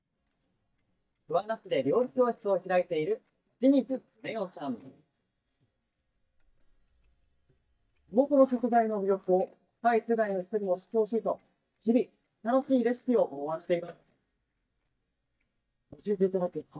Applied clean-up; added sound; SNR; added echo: neural mask model DeepFilterNet 3.